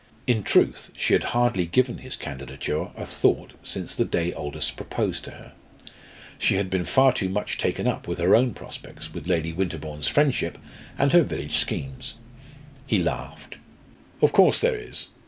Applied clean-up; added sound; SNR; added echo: none; none; none; none.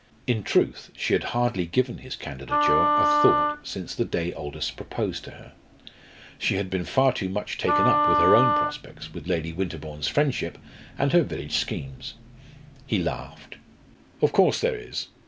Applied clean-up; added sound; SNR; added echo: none; Wind instrument, woodwind instrument; -3 dB; none.